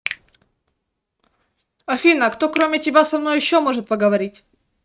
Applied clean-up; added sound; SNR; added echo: neural mask model RNNoise.